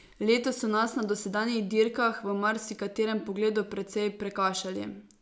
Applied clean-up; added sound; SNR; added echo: none; none; none; none.